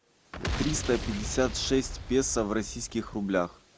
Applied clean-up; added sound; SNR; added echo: none; Boom; 7 dB; none.